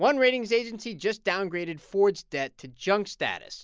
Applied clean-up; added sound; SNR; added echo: none; none; none; none.